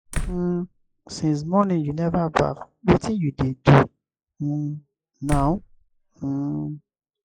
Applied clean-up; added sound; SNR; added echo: classical method log-MMSE.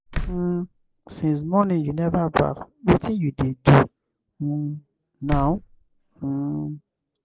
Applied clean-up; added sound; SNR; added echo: none; Slam; 9 dB; none.